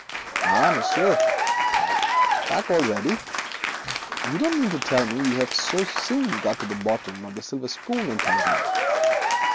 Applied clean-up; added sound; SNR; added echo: none; Applause / Cheering; -2 dB; none.